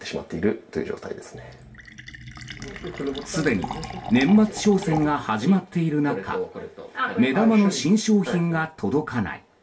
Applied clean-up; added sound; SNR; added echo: none; Fill (with liquid); 17 dB; reverberation time 0.2 s.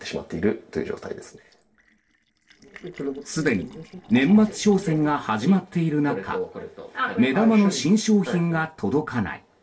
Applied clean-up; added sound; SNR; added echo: neural separator model SepFormer DNS4.